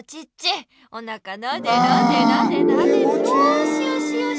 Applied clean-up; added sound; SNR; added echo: none; none; none; none.